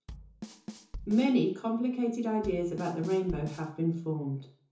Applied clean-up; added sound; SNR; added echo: none; Bass drum / Snare drum / Drum kit; 15 dB; reverberation time 0.5 s.